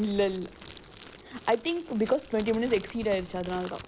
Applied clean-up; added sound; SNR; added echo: none; Crackle; 17 dB; none.